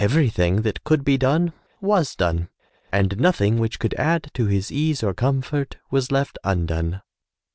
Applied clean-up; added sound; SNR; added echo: none; none; none; none.